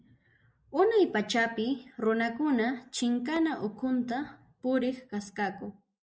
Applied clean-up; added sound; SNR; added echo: neural mask model Resemble Enhance denoiser.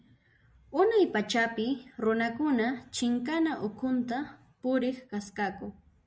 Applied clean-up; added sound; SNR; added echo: none; none; none; none.